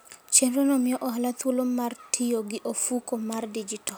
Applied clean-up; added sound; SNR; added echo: none; none; none; none.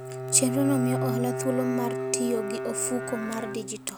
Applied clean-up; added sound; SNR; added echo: none; Bowed string instrument; 3 dB; none.